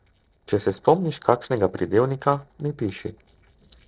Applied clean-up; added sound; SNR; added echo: neural separator model SepFormer DNS4.